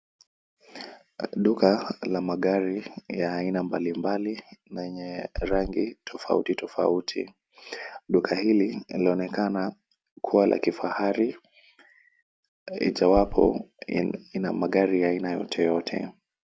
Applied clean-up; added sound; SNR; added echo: none; Run; 8 dB; none.